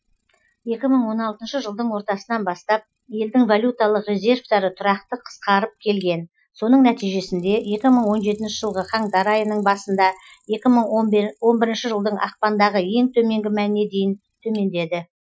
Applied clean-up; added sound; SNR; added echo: classical method Wiener filter.